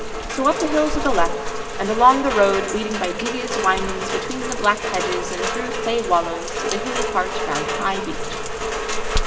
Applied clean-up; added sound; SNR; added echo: none; Rain; 2 dB; reverberation time 1.9 s.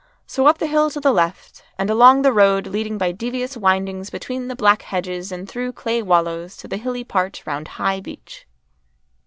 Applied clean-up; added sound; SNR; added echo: none; none; none; none.